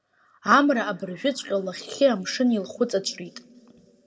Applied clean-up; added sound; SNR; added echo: none; none; none; reverberation time 1.2 s.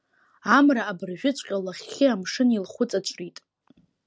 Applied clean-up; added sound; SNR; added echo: none; none; none; none.